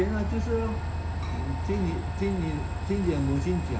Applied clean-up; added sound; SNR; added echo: none; Train; 0 dB; reverberation time 0.4 s.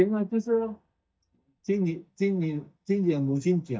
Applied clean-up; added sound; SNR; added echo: neural mask model DeepFilterNet 3.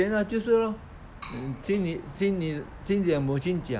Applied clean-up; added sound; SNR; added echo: none; none; none; none.